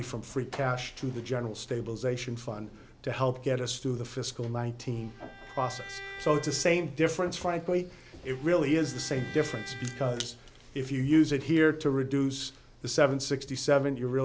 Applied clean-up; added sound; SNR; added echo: none; Bowed string instrument; 17 dB; none.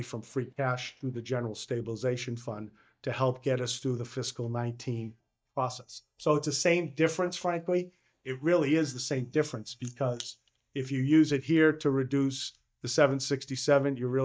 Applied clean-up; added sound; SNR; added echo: neural mask model DeepFilterNet 3.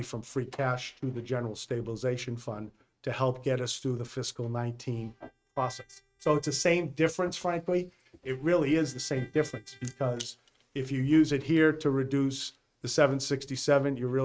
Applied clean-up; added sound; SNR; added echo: neural mask model RNNoise.